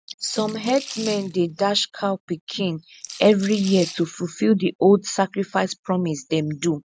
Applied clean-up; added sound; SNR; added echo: none; Rattle / Rattle (instrument); 14 dB; none.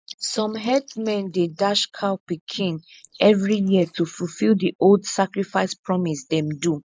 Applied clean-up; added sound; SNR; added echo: neural mask model Resemble Enhance denoiser.